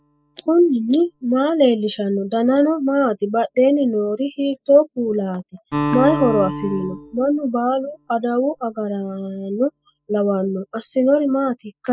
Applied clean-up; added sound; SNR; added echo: classical method spectral subtraction.